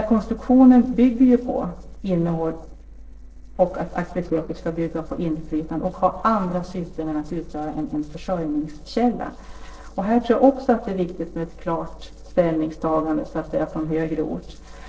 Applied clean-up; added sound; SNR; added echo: neural separator model SepFormer DNS4.